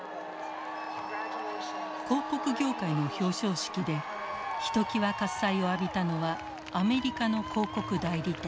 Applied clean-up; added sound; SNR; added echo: none; Wind instrument, woodwind instrument; 17 dB; none.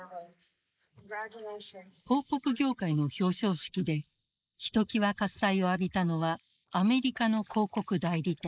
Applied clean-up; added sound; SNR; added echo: neural mask model Resemble Enhance denoiser.